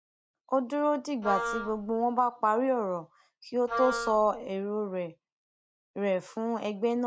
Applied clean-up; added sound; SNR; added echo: none; Wind instrument, woodwind instrument; 5 dB; none.